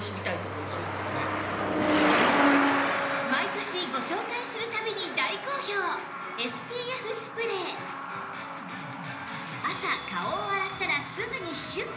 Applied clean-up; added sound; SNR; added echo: none; Truck; -2 dB; reverberation time 1.0 s.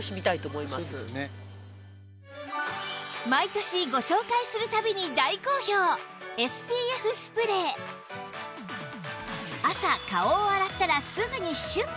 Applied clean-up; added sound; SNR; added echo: none; none; none; none.